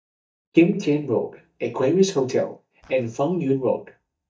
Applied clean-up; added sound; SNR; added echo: neural mask model DeepFilterNet 3.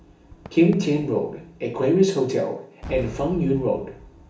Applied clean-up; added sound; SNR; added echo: none; Cheering / Fireworks; 19 dB; reverberation time 0.8 s.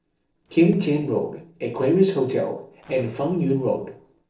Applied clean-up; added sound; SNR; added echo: neural separator model SepFormer DNS4.